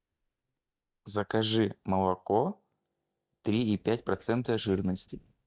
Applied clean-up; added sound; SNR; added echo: neural mask model DeepFilterNet 3.